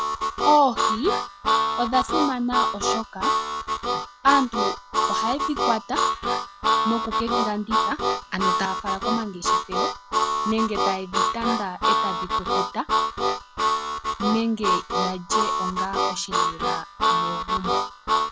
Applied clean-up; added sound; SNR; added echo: none; Harmonica; -3 dB; none.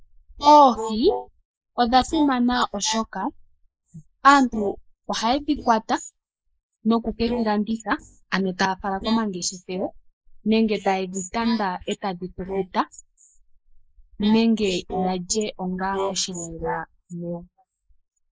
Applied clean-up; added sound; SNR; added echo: neural mask model Resemble Enhance denoiser.